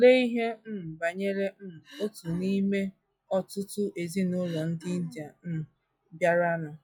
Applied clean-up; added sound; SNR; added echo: classical method log-MMSE.